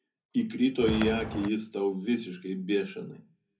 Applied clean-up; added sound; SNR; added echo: none; Walk, footsteps; 4 dB; reverberation time 0.4 s.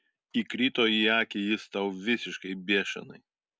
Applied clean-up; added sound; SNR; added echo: none; none; none; none.